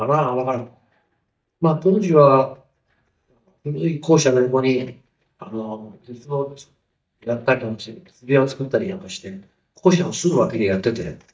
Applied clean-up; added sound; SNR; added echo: neural mask model DeepFilterNet 3.